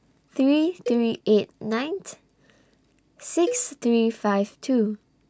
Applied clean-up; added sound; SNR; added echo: none; Cowbell; 13 dB; none.